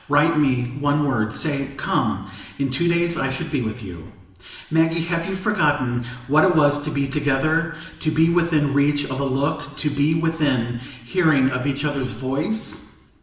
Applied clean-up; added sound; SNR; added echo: none; none; none; reverberation time 1.0 s.